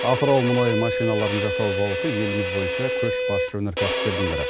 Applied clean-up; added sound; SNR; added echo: none; Bowed string instrument; 1 dB; none.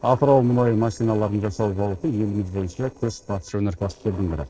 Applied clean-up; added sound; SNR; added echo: neural separator model SepFormer DNS4.